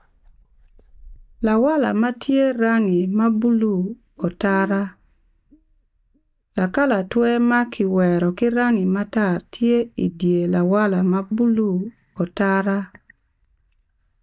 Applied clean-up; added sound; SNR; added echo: neural mask model DeepFilterNet 3.